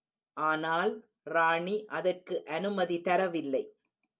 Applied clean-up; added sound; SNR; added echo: none; none; none; none.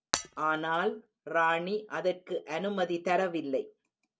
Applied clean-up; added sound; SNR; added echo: none; Shatter; 8 dB; none.